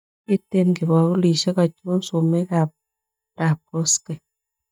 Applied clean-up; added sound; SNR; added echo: neural mask model DeepFilterNet 3.